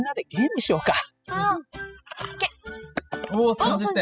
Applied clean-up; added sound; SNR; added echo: classical method spectral subtraction.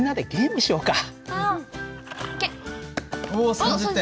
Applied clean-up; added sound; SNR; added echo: none; none; none; none.